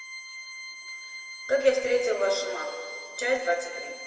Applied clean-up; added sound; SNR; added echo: none; Organ; 11 dB; reverberation time 2.3 s.